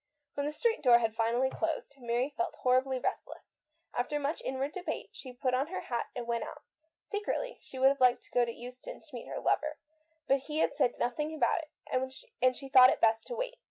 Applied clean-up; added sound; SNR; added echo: none; none; none; none.